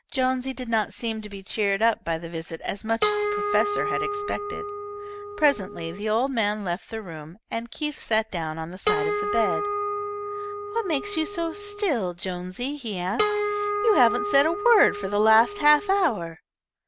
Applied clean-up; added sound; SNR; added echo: none; Harp; 2 dB; none.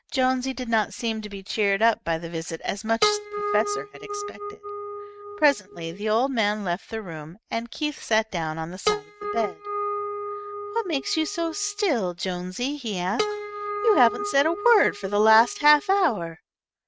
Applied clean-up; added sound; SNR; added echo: neural mask model RNNoise.